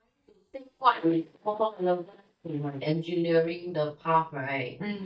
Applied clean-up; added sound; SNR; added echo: neural mask model DeepFilterNet 3.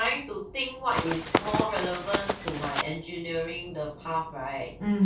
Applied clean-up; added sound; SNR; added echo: none; Run; -1 dB; reverberation time 0.3 s.